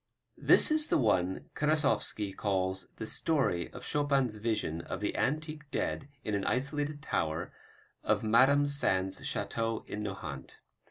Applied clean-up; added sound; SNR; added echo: none; none; none; none.